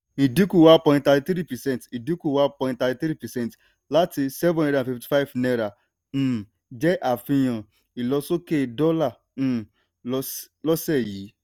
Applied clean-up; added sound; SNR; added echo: none; none; none; none.